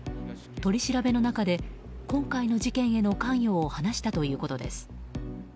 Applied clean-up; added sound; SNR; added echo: none; none; none; none.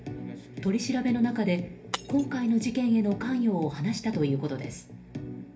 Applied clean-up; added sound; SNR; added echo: none; Shatter; 18 dB; reverberation time 0.3 s.